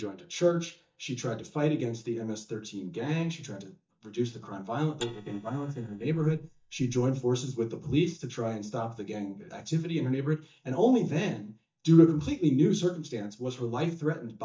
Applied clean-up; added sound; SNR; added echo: neural mask model DeepFilterNet 3.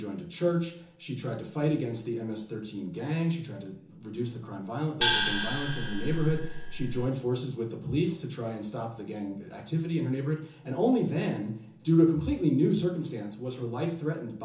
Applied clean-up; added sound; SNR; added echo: none; Gong; -1 dB; reverberation time 0.7 s.